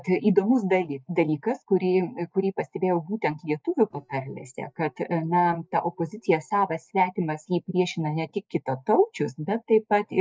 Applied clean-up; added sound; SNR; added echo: neural mask model DeepFilterNet 3.